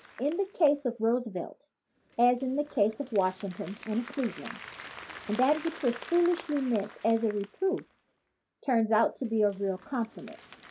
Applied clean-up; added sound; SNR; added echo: none; Applause; 19 dB; none.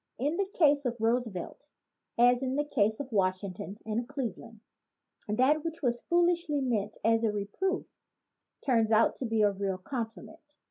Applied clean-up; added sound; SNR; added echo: none; none; none; none.